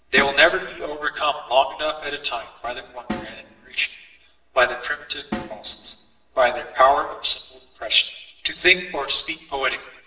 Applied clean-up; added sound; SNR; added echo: none; Snare drum; 14 dB; reverberation time 0.8 s.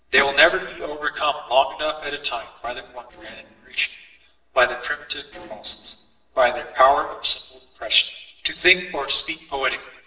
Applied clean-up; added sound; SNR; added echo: neural separator model SepFormer DNS4.